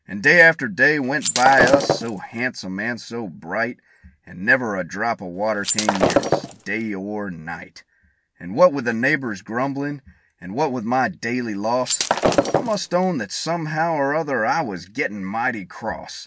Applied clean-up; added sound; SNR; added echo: none; Shatter; 0 dB; none.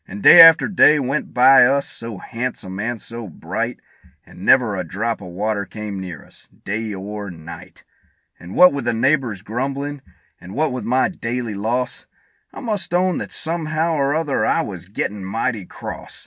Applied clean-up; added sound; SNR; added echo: none; none; none; none.